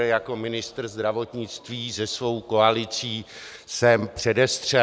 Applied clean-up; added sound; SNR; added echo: none; none; none; none.